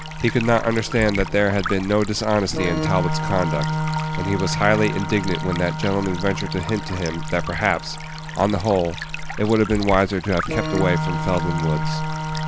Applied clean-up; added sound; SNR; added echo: none; Organ + Stream; 4 dB; none.